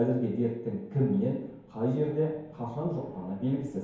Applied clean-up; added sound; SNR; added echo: none; none; none; reverberation time 1.0 s.